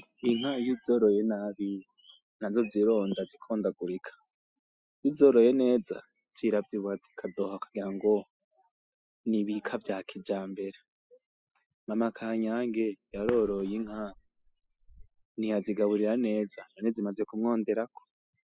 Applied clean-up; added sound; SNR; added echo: classical method spectral subtraction.